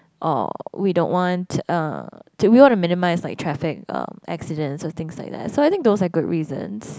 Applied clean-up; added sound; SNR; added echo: none; none; none; none.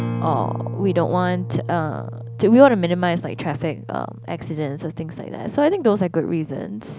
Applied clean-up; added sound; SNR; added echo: none; Acoustic guitar; 10 dB; none.